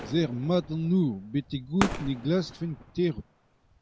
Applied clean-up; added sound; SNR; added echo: none; Fireworks; 10 dB; none.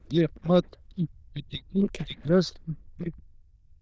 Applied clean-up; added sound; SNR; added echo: neural diffusion model UNIVERSE++.